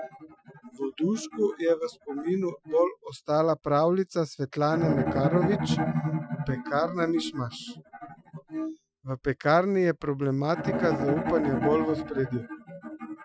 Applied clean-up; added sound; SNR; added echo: classical method Wiener filter.